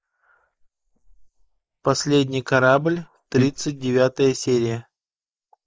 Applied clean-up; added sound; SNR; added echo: neural mask model Resemble Enhance denoiser.